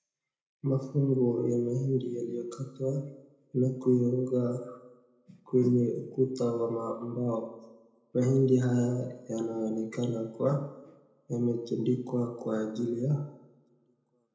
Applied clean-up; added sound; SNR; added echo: none; none; none; reverberation time 0.8 s.